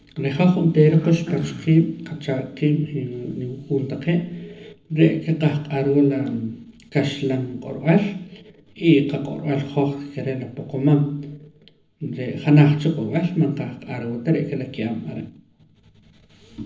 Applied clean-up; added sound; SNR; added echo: none; Cough; 14 dB; reverberation time 0.4 s.